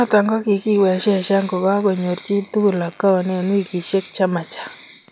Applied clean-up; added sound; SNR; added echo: none; none; none; none.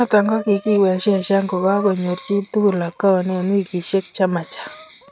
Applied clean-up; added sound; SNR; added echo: neural mask model RNNoise.